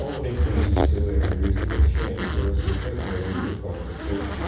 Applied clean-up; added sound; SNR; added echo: none; Zipper (clothing); 9 dB; reverberation time 1.1 s.